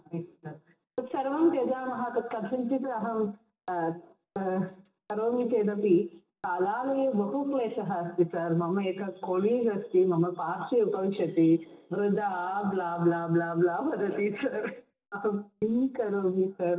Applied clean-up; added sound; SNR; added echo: none; none; none; reverberation time 0.2 s.